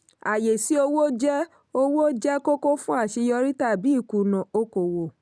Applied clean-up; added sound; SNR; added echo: none; none; none; none.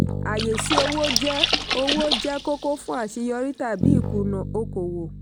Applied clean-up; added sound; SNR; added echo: none; Bass guitar + Splash, splatter; -1 dB; none.